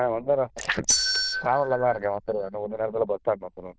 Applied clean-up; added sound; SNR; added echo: neural diffusion model UNIVERSE++.